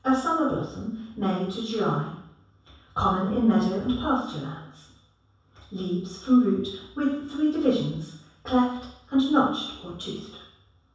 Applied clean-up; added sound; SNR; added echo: none; none; none; reverberation time 0.7 s.